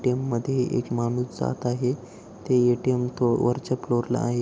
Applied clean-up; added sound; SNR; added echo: none; none; none; none.